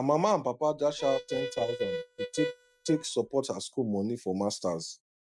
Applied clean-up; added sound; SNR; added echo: neural mask model RNNoise.